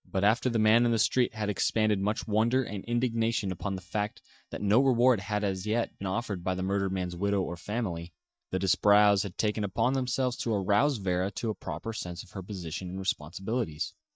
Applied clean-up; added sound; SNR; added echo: neural mask model DeepFilterNet 3.